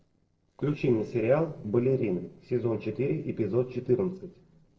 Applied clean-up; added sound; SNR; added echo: neural separator model SepFormer DNS4.